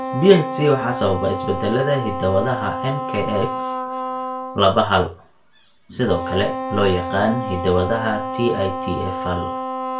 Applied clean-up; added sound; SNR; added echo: none; Wind instrument, woodwind instrument; 6 dB; reverberation time 0.3 s.